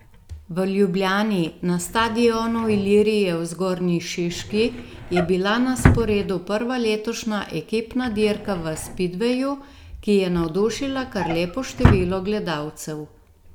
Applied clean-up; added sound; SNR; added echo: none; Drawer open or close; 6 dB; none.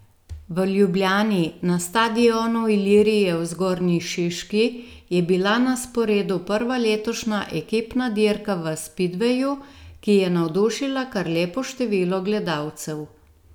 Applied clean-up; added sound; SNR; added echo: none; none; none; none.